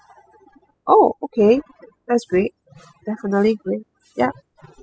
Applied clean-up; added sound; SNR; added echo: classical method spectral subtraction.